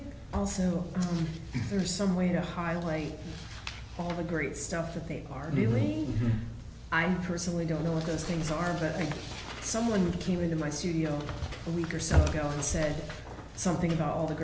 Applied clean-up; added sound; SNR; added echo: none; none; none; none.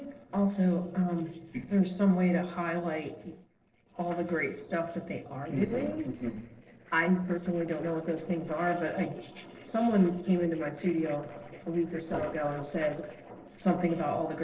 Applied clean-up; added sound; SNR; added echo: neural separator model SepFormer DNS4.